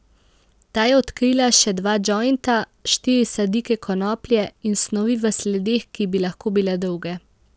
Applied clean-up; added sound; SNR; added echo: none; none; none; none.